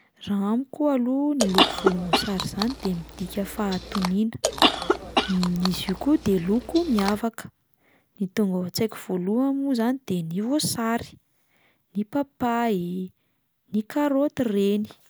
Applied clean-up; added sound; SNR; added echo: none; Chewing, mastication / Cough; 2 dB; none.